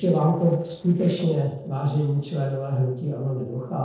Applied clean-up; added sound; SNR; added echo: neural separator model SepFormer DNS4.